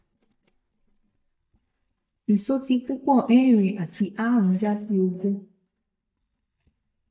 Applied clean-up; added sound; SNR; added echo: neural mask model DeepFilterNet 3.